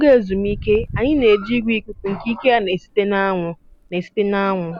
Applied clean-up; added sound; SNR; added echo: none; Walk, footsteps; 16 dB; none.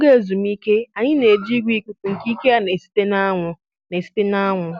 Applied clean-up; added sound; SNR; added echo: none; none; none; none.